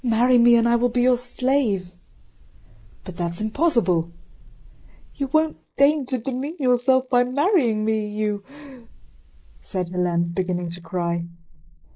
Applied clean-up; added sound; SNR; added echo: neural mask model Resemble Enhance denoiser.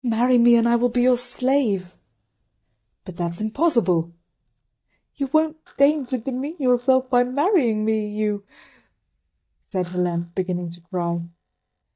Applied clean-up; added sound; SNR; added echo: neural mask model DeepFilterNet 3.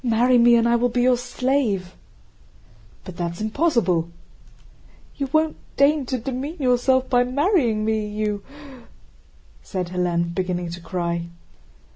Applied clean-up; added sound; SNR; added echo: none; none; none; none.